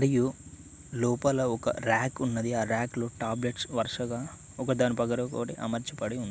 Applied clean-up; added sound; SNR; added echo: none; none; none; none.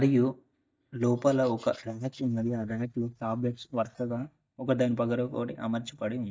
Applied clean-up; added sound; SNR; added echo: neural mask model DeepFilterNet 3.